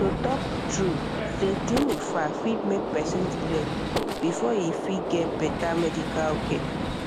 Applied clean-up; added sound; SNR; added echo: none; Gunshot, gunfire; 0 dB; none.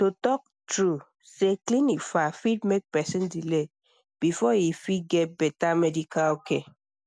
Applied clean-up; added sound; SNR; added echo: none; none; none; none.